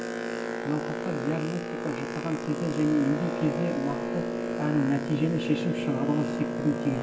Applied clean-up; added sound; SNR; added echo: none; Boat, Water vehicle; 2 dB; reverberation time 0.9 s.